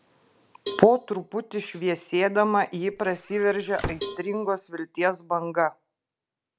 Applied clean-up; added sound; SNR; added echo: none; Cowbell + Squeak / Slam / Wood; 13 dB; none.